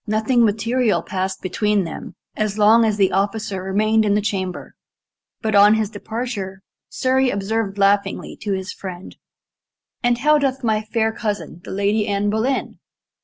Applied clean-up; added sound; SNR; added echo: none; none; none; none.